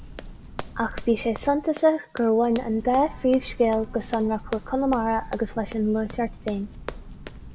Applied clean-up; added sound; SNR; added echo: none; Train / Breathing + Run; 13 dB; none.